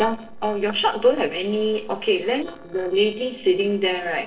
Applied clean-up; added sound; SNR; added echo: neural separator model SepFormer DNS4.